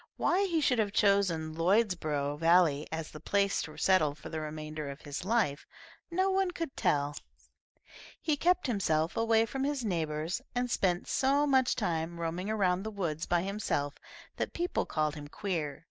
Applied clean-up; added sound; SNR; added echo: neural mask model DeepFilterNet 3.